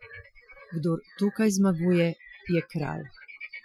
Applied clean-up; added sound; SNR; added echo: classical method Wiener filter.